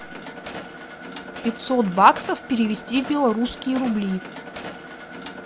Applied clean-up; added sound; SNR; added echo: none; Mechanisms; 13 dB; none.